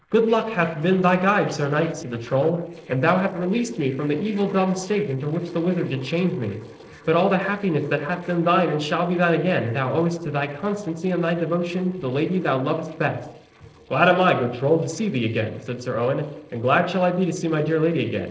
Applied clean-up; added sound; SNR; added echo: neural separator model SepFormer DNS4.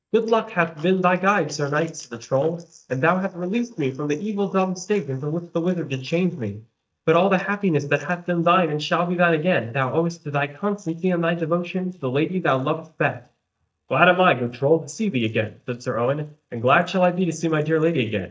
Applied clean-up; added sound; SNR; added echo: neural mask model DeepFilterNet 3.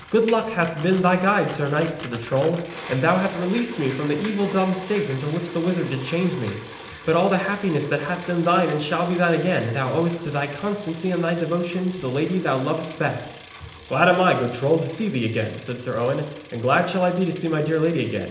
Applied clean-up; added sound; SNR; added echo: none; Bicycle; 13 dB; reverberation time 0.8 s.